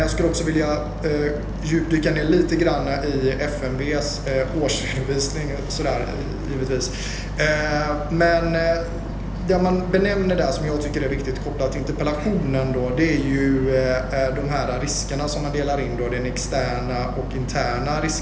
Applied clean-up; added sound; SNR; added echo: none; Boat, Water vehicle; 6 dB; reverberation time 0.8 s.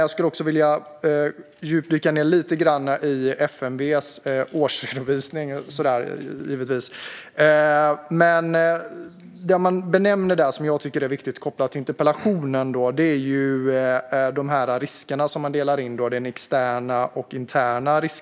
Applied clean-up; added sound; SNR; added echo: none; none; none; none.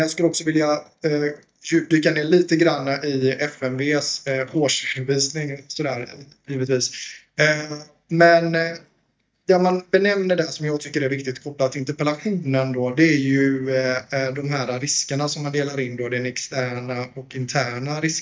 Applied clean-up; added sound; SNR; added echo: neural mask model DeepFilterNet 3.